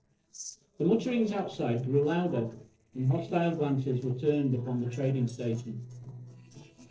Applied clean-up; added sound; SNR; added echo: neural separator model SepFormer DNS4.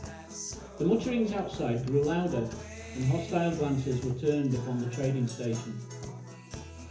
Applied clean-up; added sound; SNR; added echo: none; Guitar; 12 dB; reverberation time 0.7 s.